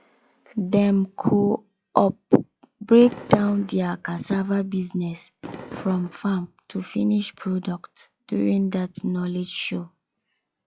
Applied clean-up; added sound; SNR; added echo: classical method log-MMSE.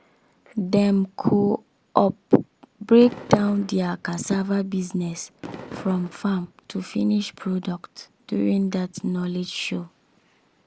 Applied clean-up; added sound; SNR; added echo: none; Fireworks; 16 dB; none.